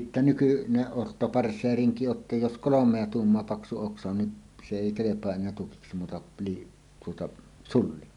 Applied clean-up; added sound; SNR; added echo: none; none; none; none.